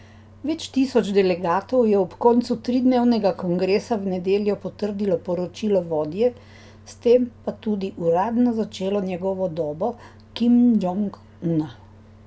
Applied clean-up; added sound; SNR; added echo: none; none; none; none.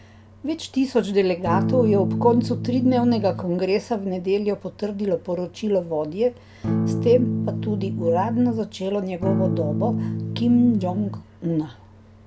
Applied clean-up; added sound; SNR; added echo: none; Electric guitar / Strum; 2 dB; none.